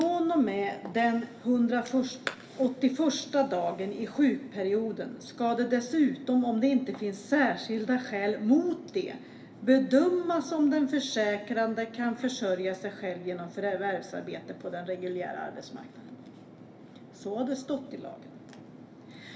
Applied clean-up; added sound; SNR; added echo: none; Fixed-wing aircraft, airplane; 20 dB; reverberation time 0.7 s.